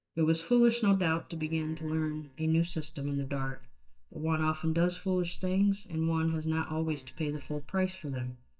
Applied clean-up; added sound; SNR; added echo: neural mask model DeepFilterNet 3.